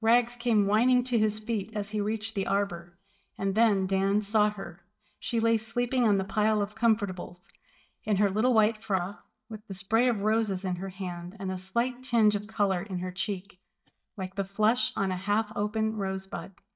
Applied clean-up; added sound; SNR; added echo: neural mask model DeepFilterNet 3.